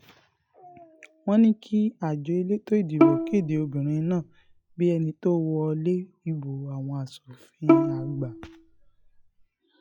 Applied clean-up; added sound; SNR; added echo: classical method log-MMSE.